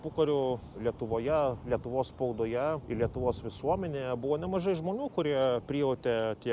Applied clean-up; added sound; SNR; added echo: none; none; none; none.